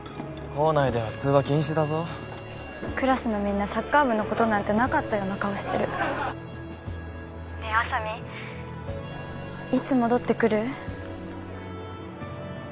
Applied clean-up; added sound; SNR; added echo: none; none; none; none.